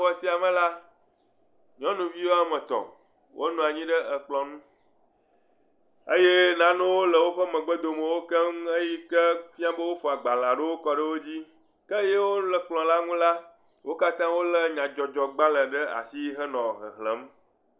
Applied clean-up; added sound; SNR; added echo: none; none; none; none.